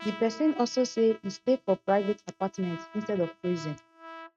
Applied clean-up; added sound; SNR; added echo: neural mask model RNNoise.